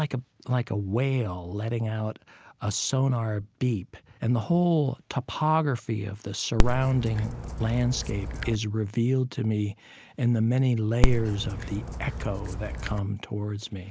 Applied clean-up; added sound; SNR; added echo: none; Dog; -2 dB; none.